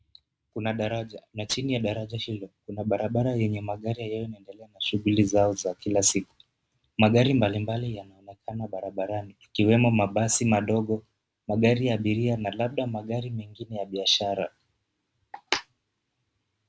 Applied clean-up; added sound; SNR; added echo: none; none; none; none.